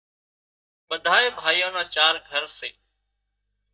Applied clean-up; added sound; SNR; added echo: neural mask model DeepFilterNet 3.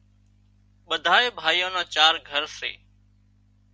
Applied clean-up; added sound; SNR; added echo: none; none; none; none.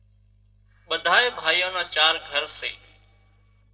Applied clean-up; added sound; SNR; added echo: neural separator model SepFormer DNS4.